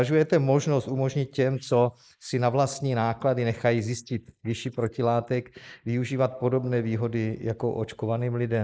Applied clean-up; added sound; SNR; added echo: neural mask model Resemble Enhance denoiser.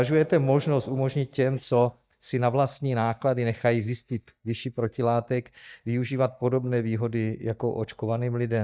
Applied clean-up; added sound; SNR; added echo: neural mask model DeepFilterNet 3.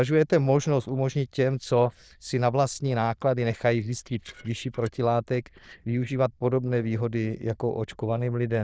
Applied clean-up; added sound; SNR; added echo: neural diffusion model UNIVERSE++.